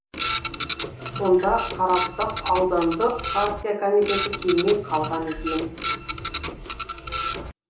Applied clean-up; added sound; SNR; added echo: none; Printer; 2 dB; reverberation time 0.6 s.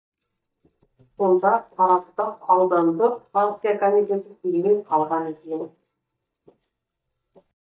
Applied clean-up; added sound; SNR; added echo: neural mask model DeepFilterNet 3.